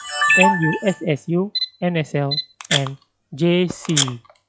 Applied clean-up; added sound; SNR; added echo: classical method log-MMSE.